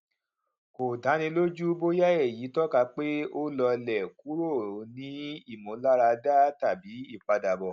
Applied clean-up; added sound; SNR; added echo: none; none; none; none.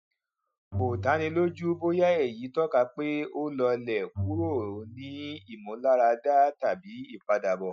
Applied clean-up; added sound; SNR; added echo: classical method Wiener filter.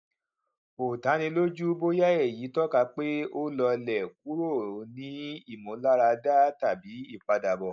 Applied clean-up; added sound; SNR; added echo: neural mask model Resemble Enhance denoiser.